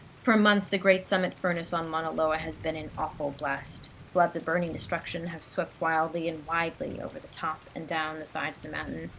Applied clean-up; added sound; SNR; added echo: none; Thunder / Rain; 19 dB; none.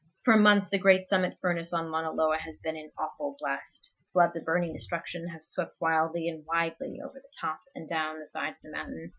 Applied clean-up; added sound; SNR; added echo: classical method Wiener filter.